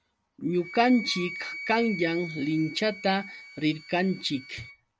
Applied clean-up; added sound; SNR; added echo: none; Wind instrument, woodwind instrument; 13 dB; none.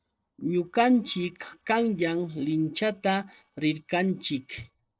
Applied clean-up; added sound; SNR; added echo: neural separator model SepFormer DNS4.